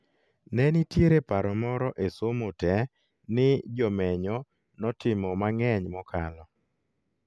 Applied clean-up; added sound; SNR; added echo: none; none; none; none.